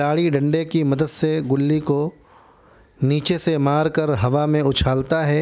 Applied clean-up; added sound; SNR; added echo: none; none; none; none.